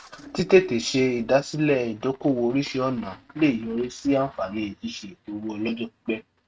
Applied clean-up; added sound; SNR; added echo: neural mask model RNNoise.